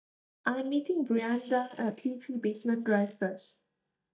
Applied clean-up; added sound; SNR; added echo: neural mask model DeepFilterNet 3.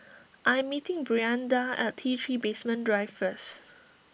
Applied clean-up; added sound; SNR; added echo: none; none; none; none.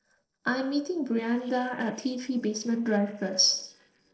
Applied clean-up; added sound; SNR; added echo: neural separator model SepFormer DNS4.